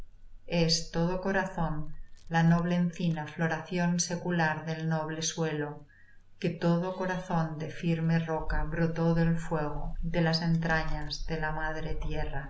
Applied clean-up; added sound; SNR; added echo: none; Keys jangling; 7 dB; none.